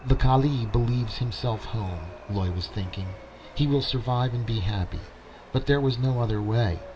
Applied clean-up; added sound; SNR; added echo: none; Chatter / Subway, metro, underground; 20 dB; reverberation time 0.2 s.